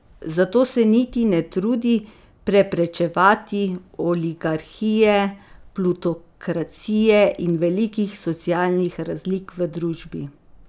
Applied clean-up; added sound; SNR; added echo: none; none; none; none.